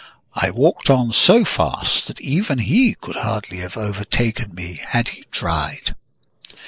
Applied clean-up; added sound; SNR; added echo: neural mask model Resemble Enhance denoiser.